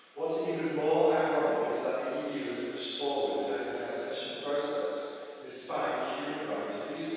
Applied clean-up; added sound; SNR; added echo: none; none; none; reverberation time 2.2 s.